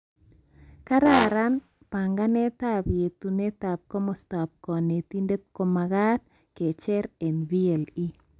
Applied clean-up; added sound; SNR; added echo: none; Brass instrument; 4 dB; none.